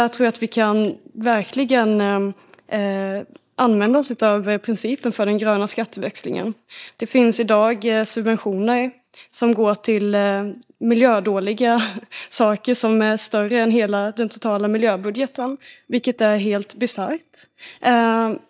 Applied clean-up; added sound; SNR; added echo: neural mask model DeepFilterNet 3.